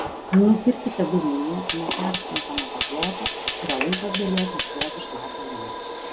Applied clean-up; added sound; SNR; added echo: none; Fire; 1 dB; none.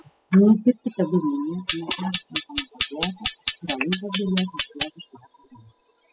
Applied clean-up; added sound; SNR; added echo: classical method spectral subtraction.